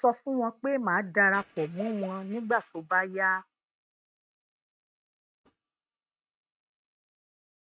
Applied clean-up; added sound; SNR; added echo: neural mask model RNNoise.